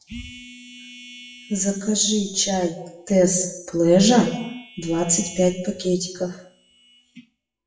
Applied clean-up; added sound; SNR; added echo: classical method WPE with log-MMSE.